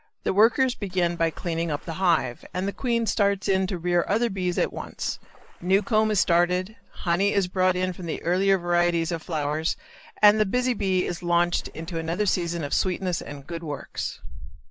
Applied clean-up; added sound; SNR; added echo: neural mask model Resemble Enhance denoiser.